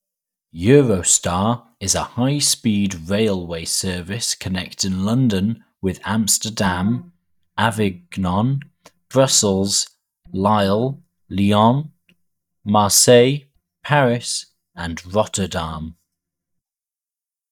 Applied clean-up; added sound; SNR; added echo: neural mask model DeepFilterNet 3.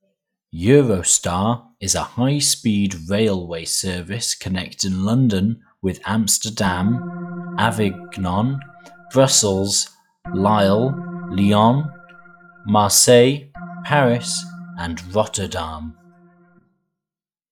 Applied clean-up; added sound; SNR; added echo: classical method log-MMSE.